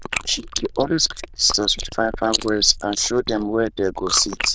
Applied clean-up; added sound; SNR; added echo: neural diffusion model UNIVERSE++.